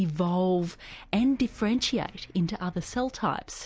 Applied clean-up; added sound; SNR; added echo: none; none; none; none.